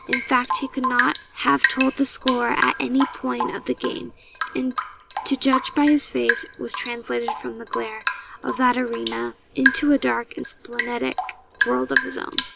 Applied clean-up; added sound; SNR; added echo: none; Drip / Rain; 4 dB; none.